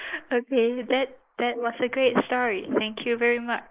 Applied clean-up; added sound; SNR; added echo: neural mask model Resemble Enhance denoiser.